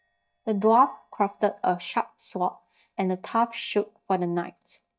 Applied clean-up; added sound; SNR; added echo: neural mask model DeepFilterNet 3.